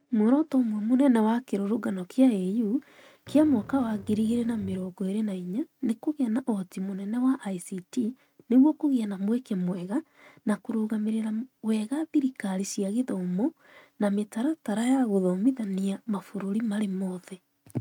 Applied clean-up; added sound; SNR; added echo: neural mask model RNNoise.